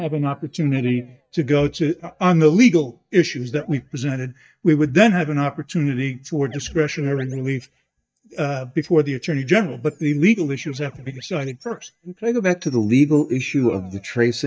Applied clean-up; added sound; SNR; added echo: neural mask model DeepFilterNet 3.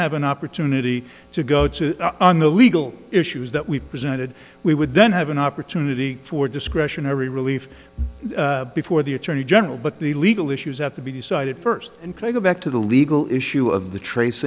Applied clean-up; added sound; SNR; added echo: none; none; none; none.